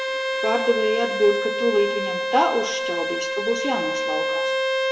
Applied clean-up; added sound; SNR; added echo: none; Bowed string instrument; 0 dB; reverberation time 1.0 s.